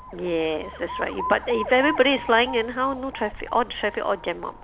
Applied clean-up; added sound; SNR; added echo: none; Alarm; 12 dB; none.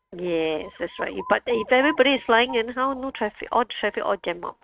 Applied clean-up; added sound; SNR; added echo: neural mask model RNNoise.